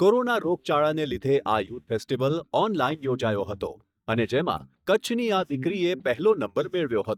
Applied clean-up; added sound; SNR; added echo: neural mask model DeepFilterNet 3.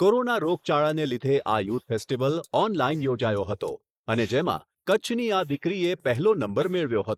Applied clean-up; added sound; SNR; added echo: neural mask model Resemble Enhance denoiser.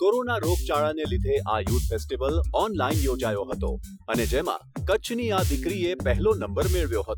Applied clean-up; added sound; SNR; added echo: classical method Wiener filter.